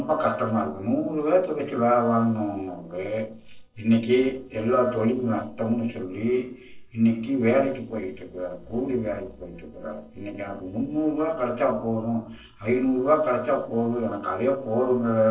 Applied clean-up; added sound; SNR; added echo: neural separator model SepFormer DNS4.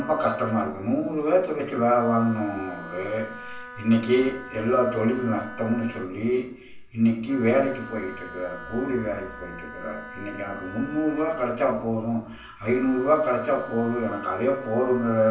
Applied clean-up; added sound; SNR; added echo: none; Wind instrument, woodwind instrument; 16 dB; reverberation time 0.3 s.